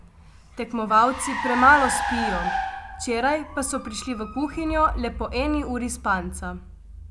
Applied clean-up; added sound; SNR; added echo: none; Car; 7 dB; none.